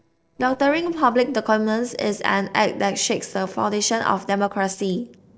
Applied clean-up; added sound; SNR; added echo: neural separator model SepFormer DNS4.